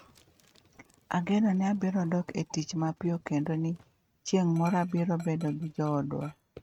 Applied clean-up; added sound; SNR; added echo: neural mask model RNNoise.